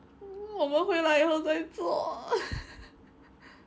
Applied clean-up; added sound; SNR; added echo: none; none; none; none.